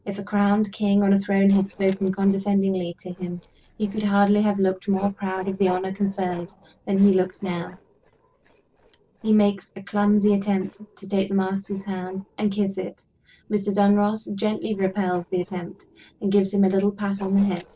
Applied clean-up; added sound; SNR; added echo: neural separator model SepFormer DNS4.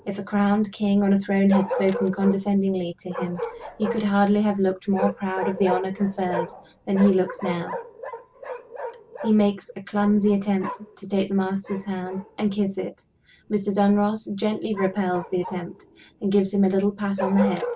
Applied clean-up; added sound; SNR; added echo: none; Bark; 11 dB; none.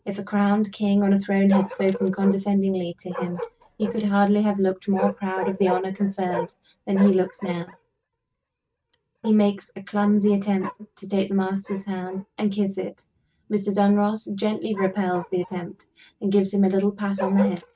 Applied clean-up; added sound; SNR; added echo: neural mask model RNNoise.